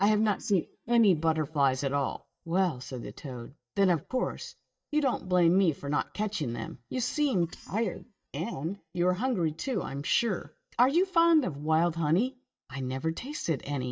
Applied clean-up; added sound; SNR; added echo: neural mask model DeepFilterNet 3.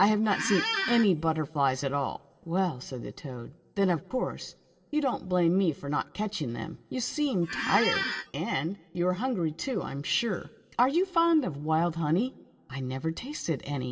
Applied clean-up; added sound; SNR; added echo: none; Squeak; 3 dB; reverberation time 0.3 s.